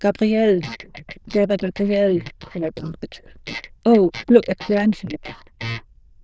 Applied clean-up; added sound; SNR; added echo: neural diffusion model UNIVERSE++.